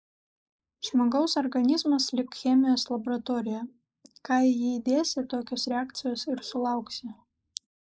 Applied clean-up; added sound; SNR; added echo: neural mask model Resemble Enhance denoiser.